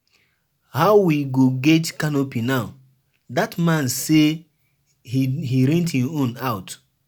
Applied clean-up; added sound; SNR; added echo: none; none; none; none.